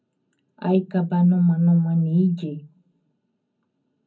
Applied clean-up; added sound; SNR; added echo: none; none; none; reverberation time 0.4 s.